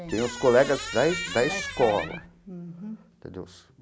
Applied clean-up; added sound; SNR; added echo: none; Squeak; 9 dB; none.